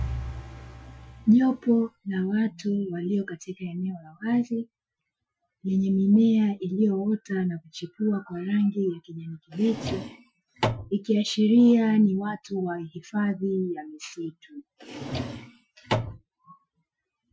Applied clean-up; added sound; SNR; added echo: classical method Wiener filter.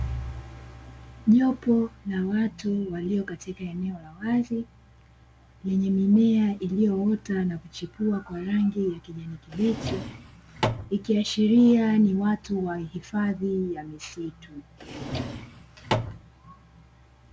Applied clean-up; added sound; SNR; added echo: none; Drawer open or close; 6 dB; none.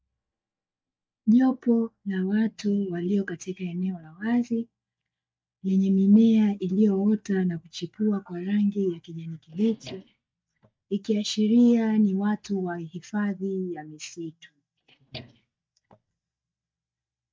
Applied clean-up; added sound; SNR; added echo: neural mask model DeepFilterNet 3.